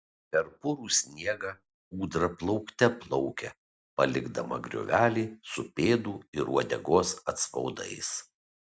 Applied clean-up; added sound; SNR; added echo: none; none; none; none.